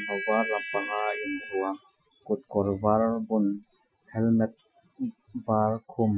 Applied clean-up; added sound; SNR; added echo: classical method Wiener filter.